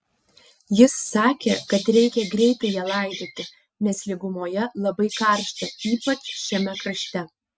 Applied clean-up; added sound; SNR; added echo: none; Bird vocalization, bird call, bird song; 12 dB; none.